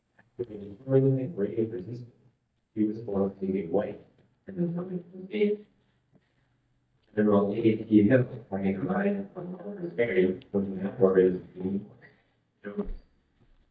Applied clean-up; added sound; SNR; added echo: neural mask model DeepFilterNet 3.